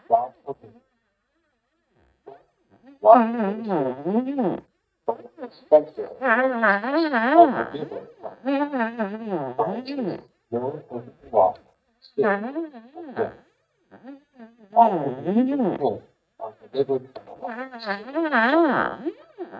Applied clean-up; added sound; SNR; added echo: neural mask model DeepFilterNet 3.